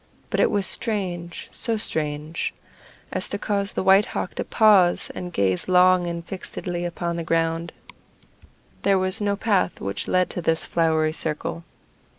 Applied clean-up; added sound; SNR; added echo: none; none; none; none.